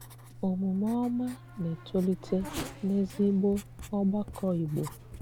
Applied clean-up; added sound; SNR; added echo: none; Writing + Race car, auto racing / Accelerating, revving, vroom; 14 dB; none.